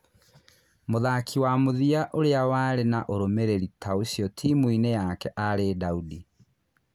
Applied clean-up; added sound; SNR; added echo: none; none; none; none.